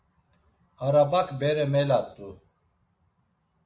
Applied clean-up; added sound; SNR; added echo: none; none; none; none.